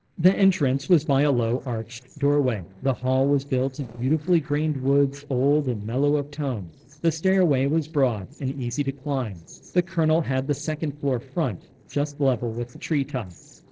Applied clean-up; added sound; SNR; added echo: neural separator model SepFormer DNS4.